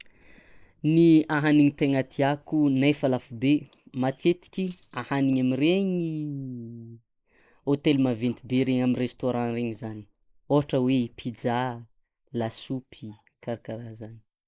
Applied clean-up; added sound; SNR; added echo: neural mask model Resemble Enhance denoiser.